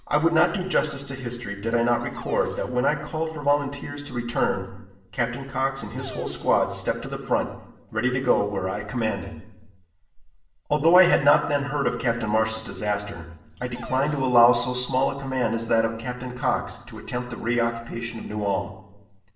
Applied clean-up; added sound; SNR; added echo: neural separator model SepFormer DNS4.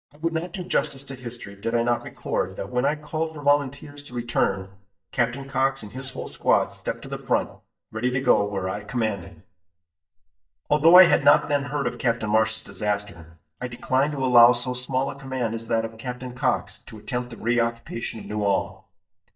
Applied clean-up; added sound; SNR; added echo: neural mask model DeepFilterNet 3.